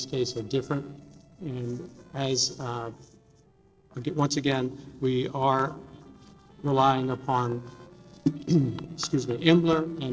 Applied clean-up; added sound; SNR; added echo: neural separator model SepFormer DNS4.